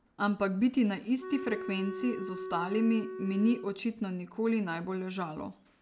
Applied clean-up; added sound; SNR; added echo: none; Wind instrument, woodwind instrument; 10 dB; none.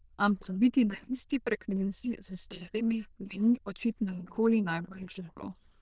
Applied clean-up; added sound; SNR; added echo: neural diffusion model UNIVERSE++.